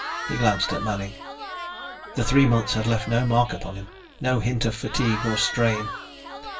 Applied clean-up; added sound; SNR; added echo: none; Crowd / Cheering; 10 dB; reverberation time 0.2 s.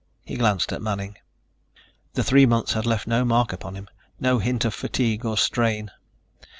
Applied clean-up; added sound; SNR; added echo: none; none; none; none.